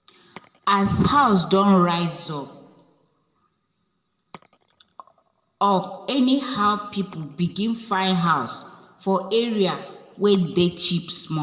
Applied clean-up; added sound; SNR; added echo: none; none; none; reverberation time 1.3 s.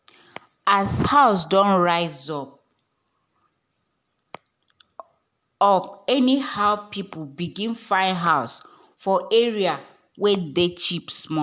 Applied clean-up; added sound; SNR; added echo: none; none; none; none.